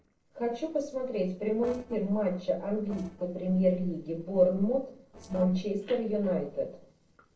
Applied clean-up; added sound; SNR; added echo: neural separator model SepFormer DNS4.